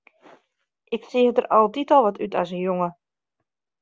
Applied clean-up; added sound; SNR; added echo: none; none; none; none.